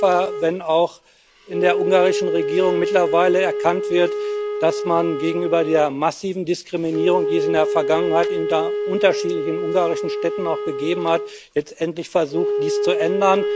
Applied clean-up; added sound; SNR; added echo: none; Wind instrument, woodwind instrument; 3 dB; none.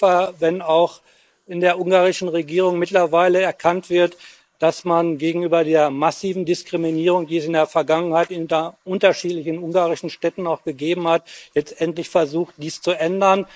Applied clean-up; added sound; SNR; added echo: neural mask model Resemble Enhance denoiser.